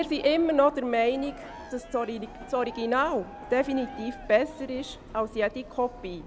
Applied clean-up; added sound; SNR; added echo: none; Cheering + Subway, metro, underground; 16 dB; none.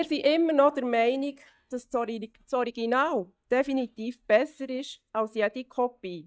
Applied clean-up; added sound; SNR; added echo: neural mask model DeepFilterNet 3.